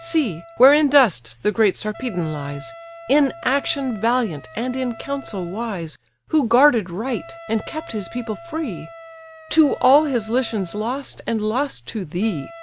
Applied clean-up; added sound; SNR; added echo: none; Wind instrument, woodwind instrument; 19 dB; none.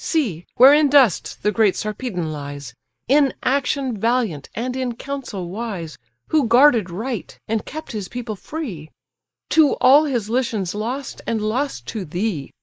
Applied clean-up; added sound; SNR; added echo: neural mask model Resemble Enhance denoiser.